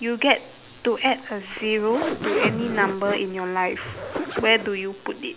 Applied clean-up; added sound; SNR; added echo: none; Zipper (clothing); 6 dB; none.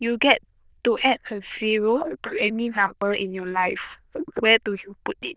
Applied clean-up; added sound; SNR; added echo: neural diffusion model UNIVERSE++.